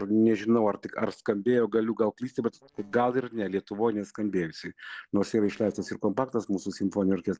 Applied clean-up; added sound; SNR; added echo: neural separator model SepFormer DNS4.